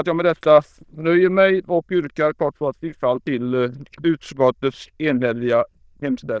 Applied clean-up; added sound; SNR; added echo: neural diffusion model UNIVERSE++.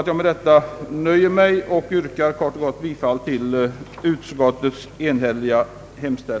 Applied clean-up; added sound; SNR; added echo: none; none; none; none.